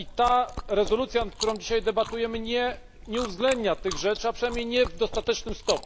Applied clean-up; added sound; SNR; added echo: none; Chewing, mastication; 10 dB; none.